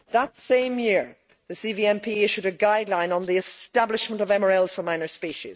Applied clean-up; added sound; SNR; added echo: neural mask model RNNoise.